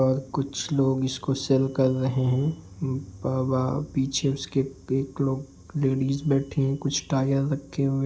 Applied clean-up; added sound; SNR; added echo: none; none; none; none.